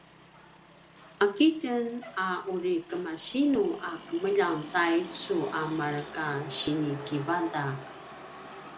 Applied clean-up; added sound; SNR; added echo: none; Motor vehicle (road); 15 dB; none.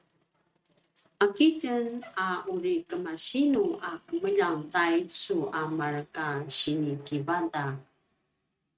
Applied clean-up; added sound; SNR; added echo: neural mask model RNNoise.